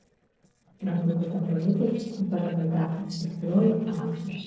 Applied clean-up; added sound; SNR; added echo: neural separator model SepFormer DNS4.